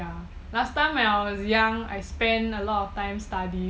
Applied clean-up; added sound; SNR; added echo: none; none; none; none.